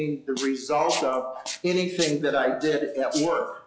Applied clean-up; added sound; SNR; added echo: classical method log-MMSE.